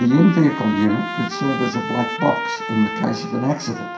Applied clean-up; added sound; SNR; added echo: none; Trumpet; 8 dB; reverberation time 0.5 s.